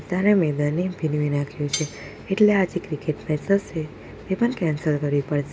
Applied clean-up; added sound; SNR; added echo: none; Cutlery, silverware; 13 dB; none.